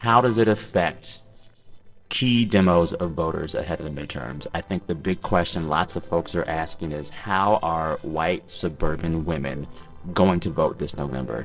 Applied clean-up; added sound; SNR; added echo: neural separator model SepFormer DNS4.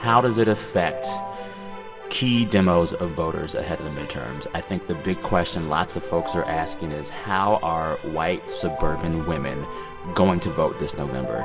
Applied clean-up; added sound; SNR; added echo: none; Keyboard (musical); 10 dB; reverberation time 2.3 s.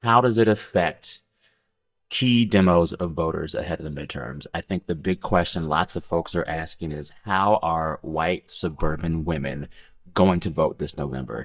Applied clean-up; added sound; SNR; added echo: neural mask model DeepFilterNet 3.